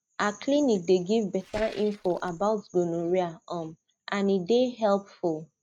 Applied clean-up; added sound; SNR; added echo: neural mask model RNNoise.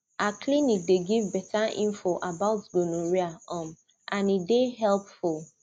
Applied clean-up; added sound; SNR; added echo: none; none; none; none.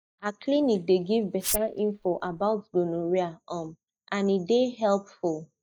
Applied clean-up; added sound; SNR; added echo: neural mask model DeepFilterNet 3.